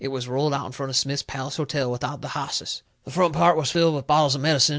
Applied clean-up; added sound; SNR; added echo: none; none; none; none.